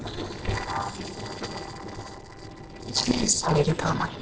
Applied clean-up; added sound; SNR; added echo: neural separator model SepFormer DNS4.